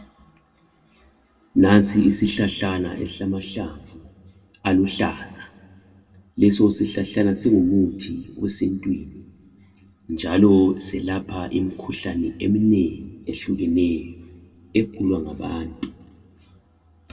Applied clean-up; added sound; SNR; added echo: none; none; none; reverberation time 1.1 s.